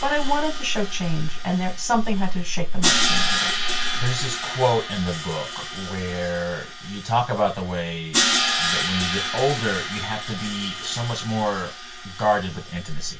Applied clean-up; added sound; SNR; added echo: none; Crash cymbal; 4 dB; reverberation time 0.2 s.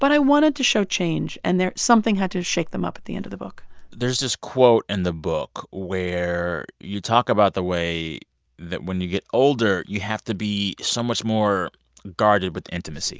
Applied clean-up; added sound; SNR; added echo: none; none; none; none.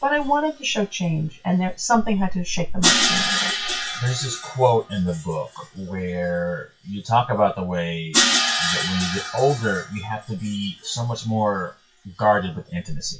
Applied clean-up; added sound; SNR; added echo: classical method WPE with log-MMSE.